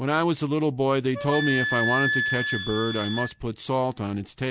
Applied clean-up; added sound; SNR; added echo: none; Wind instrument, woodwind instrument; 4 dB; none.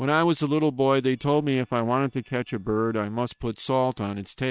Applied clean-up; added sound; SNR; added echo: neural separator model SepFormer WHAM!.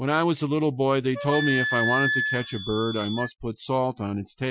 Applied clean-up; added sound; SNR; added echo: classical method Wiener filter.